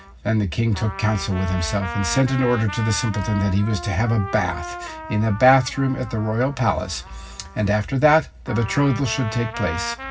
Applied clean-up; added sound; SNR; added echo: none; Trumpet; 12 dB; reverberation time 0.4 s.